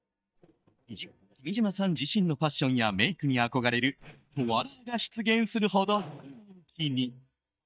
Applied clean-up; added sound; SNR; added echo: neural mask model DeepFilterNet 3.